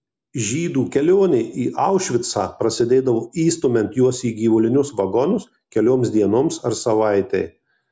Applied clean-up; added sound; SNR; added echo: none; none; none; none.